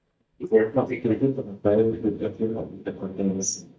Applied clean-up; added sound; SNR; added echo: neural mask model DeepFilterNet 3.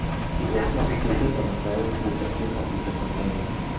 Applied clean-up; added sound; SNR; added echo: none; Bus; -2 dB; reverberation time 1.1 s.